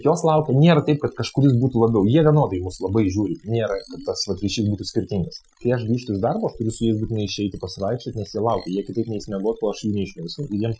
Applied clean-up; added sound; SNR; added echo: classical method Wiener filter.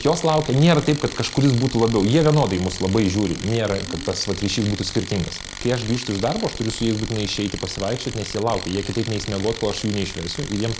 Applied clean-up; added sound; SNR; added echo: none; Tools; 12 dB; none.